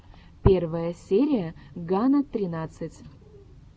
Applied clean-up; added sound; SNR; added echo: none; none; none; none.